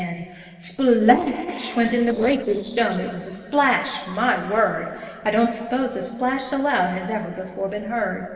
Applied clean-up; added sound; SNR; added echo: neural separator model SepFormer DNS4.